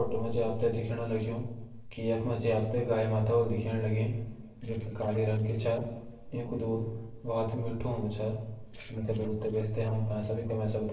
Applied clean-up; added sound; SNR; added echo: neural separator model SepFormer DNS4.